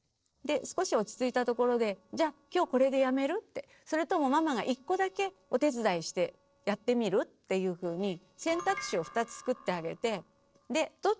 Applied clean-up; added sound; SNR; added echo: neural separator model SepFormer DNS4.